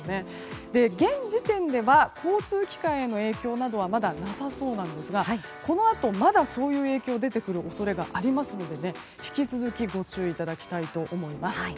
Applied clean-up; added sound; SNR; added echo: none; none; none; none.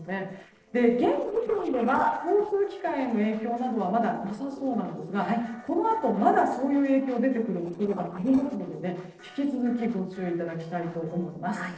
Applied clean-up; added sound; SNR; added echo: neural separator model SepFormer DNS4.